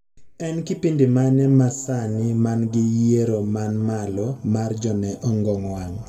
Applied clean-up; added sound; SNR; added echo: none; none; none; reverberation time 1.4 s.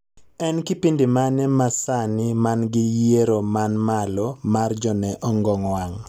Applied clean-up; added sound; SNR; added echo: none; none; none; none.